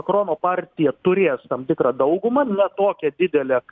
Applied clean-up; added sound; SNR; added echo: none; none; none; none.